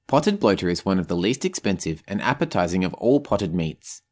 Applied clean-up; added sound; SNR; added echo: none; none; none; none.